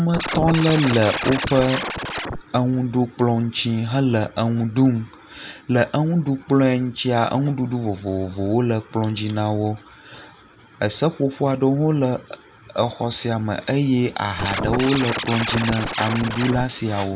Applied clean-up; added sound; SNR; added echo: none; Scratching (performance technique); 5 dB; none.